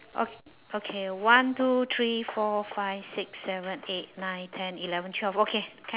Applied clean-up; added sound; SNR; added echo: none; none; none; none.